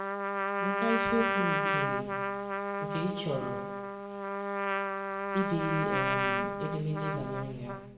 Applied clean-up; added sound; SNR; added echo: none; Trumpet; -4 dB; reverberation time 0.8 s.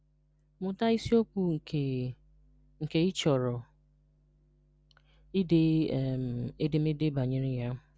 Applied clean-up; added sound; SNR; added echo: none; none; none; none.